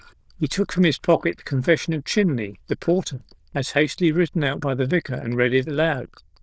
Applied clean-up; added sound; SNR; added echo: neural diffusion model UNIVERSE++.